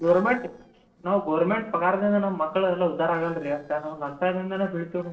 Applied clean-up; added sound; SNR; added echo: neural separator model SepFormer DNS4.